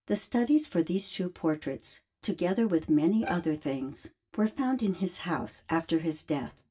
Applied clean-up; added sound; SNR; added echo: none; Bowed string instrument; 15 dB; reverberation time 0.2 s.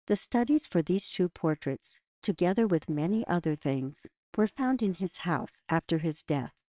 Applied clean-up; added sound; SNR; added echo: neural separator model SepFormer WHAMR!.